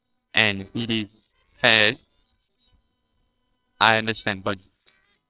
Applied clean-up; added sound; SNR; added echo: neural separator model SepFormer WHAMR!.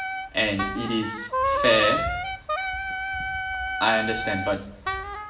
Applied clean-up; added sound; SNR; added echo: none; Wind instrument, woodwind instrument; 1 dB; reverberation time 0.7 s.